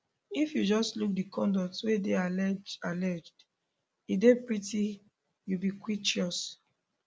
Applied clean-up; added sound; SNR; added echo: none; none; none; none.